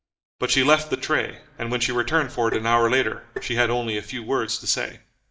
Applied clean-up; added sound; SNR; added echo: neural mask model DeepFilterNet 3.